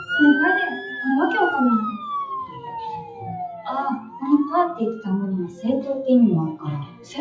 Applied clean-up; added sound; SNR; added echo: classical method WPE with log-MMSE.